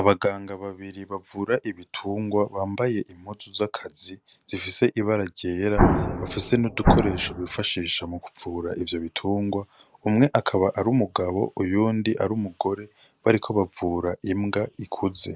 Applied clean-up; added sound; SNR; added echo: none; Explosion; -3 dB; none.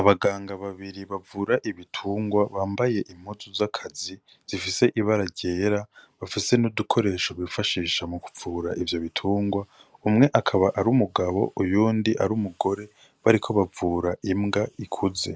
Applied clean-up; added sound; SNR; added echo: none; none; none; none.